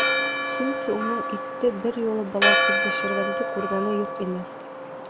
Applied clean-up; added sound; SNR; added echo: none; Church bell; -3 dB; none.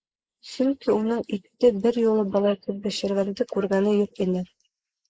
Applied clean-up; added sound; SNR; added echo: neural mask model Resemble Enhance denoiser.